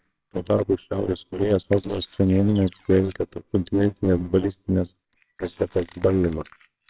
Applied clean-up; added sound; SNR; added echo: neural separator model SepFormer WHAMR!.